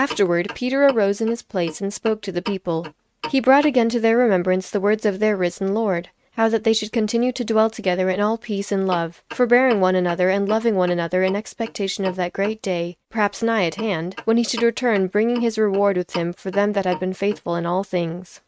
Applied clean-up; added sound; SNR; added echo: neural mask model RNNoise.